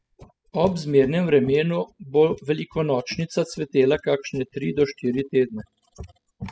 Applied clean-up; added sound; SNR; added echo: classical method spectral subtraction.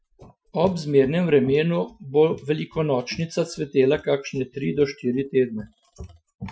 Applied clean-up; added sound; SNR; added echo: classical method Wiener filter.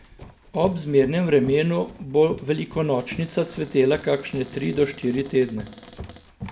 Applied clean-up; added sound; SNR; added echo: none; Cupboard open or close + Run; 18 dB; none.